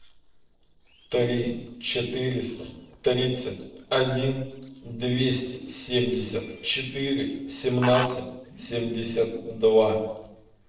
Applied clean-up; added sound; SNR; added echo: neural separator model SepFormer DNS4.